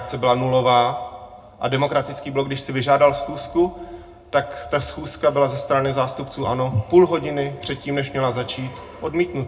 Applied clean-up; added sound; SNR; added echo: none; none; none; reverberation time 0.2 s.